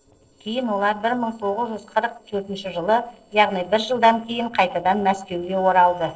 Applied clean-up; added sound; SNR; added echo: neural separator model SepFormer DNS4.